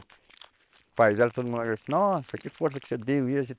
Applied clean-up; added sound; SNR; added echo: neural separator model SepFormer WHAM!.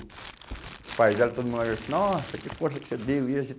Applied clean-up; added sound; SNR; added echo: none; Crumpling, crinkling; 15 dB; none.